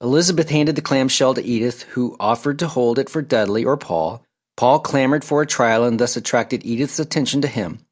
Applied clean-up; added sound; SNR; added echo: none; none; none; none.